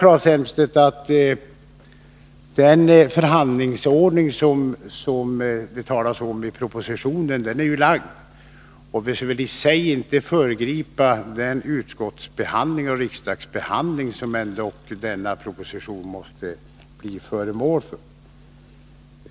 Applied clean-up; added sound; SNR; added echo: none; none; none; none.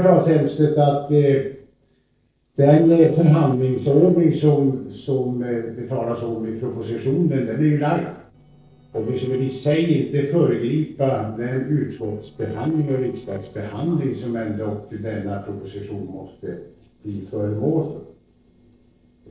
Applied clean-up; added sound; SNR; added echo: neural separator model SepFormer DNS4.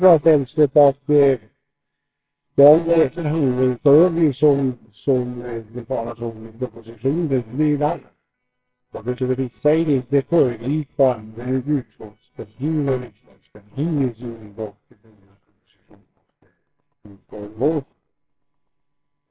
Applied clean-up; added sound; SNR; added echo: neural separator model SepFormer WHAMR!.